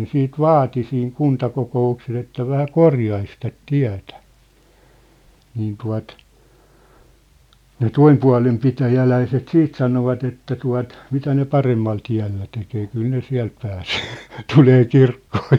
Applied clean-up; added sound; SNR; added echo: none; none; none; none.